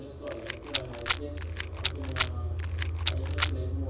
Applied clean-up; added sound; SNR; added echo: none; Rattle; 0 dB; reverberation time 0.6 s.